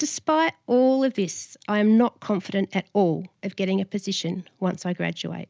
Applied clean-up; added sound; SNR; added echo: none; none; none; none.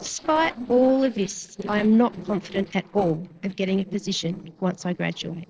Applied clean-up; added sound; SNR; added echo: neural separator model SepFormer DNS4.